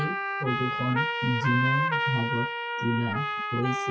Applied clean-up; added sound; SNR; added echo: classical method WPE with log-MMSE.